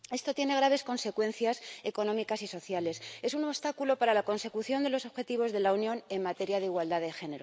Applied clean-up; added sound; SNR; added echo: none; none; none; none.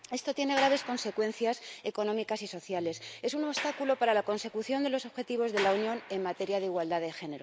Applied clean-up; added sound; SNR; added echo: none; Sliding door; 13 dB; none.